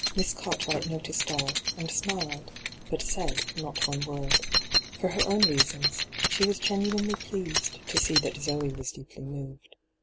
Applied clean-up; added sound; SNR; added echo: none; Keys jangling; -1 dB; none.